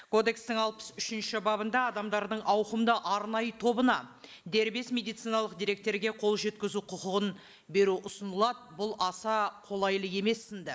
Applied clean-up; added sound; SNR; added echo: neural mask model Resemble Enhance denoiser.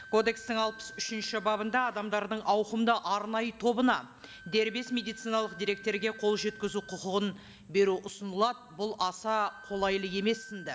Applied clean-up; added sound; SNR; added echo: none; Wind instrument, woodwind instrument; 20 dB; none.